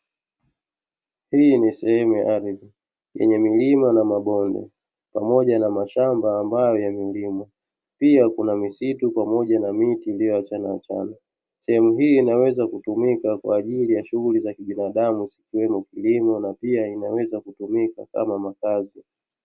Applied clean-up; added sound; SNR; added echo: none; none; none; none.